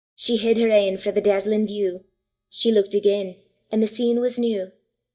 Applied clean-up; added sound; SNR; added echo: neural mask model DeepFilterNet 3.